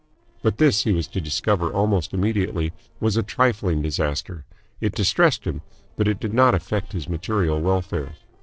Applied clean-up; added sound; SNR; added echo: neural separator model SepFormer DNS4.